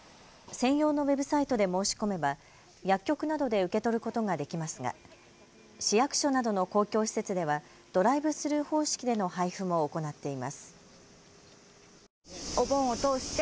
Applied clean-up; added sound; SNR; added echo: none; none; none; none.